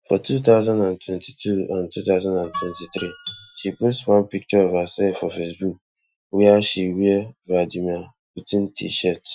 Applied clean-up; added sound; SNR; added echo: classical method Wiener filter.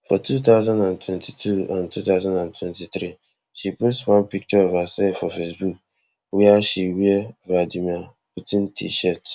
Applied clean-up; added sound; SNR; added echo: none; none; none; none.